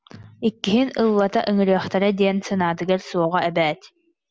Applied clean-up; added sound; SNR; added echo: none; none; none; none.